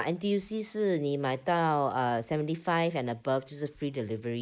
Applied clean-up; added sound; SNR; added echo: neural mask model Resemble Enhance denoiser.